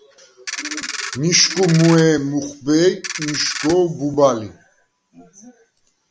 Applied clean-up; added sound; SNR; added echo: none; Ratchet, pawl; 8 dB; none.